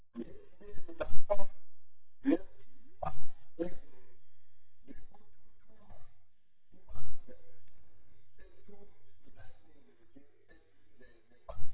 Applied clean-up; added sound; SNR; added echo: neural mask model DeepFilterNet 3.